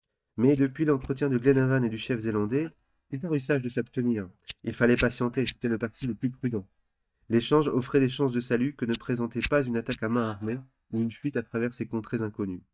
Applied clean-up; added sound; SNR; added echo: neural mask model DeepFilterNet 3.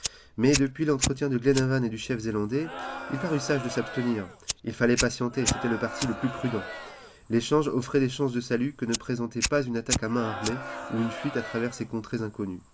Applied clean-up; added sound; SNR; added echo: none; Fire + Crowd; 8 dB; none.